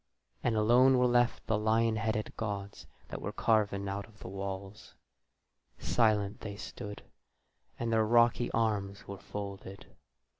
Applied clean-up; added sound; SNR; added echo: none; none; none; none.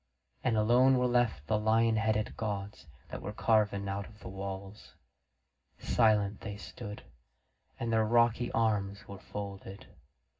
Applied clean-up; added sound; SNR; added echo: none; none; none; reverberation time 0.4 s.